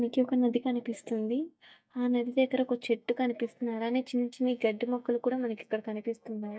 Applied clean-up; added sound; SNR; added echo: neural mask model DeepFilterNet 3.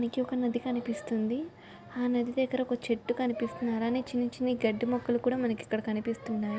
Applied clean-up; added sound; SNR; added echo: none; none; none; none.